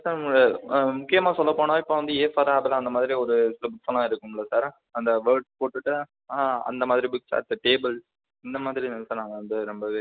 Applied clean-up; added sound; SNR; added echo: none; none; none; none.